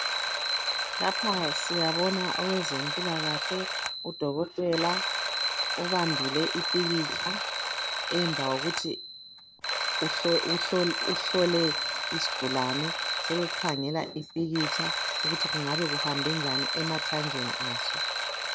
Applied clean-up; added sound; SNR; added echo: none; Alarm; -1 dB; none.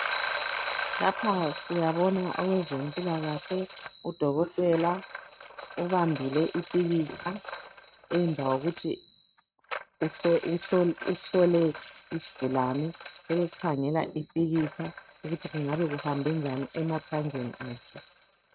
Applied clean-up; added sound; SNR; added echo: neural mask model RNNoise.